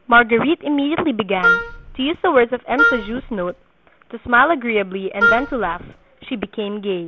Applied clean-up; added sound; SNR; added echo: none; Wind instrument, woodwind instrument; 1 dB; none.